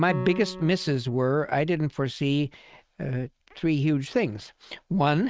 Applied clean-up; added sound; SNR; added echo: neural mask model RNNoise.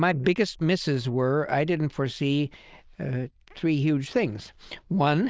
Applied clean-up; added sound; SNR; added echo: neural diffusion model UNIVERSE++.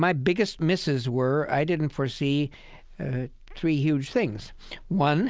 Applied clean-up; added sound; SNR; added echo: none; none; none; none.